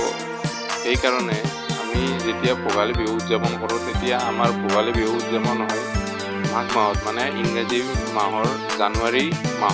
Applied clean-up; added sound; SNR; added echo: none; Organ; 1 dB; none.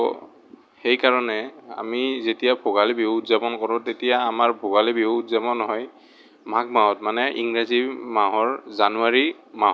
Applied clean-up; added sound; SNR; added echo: none; none; none; none.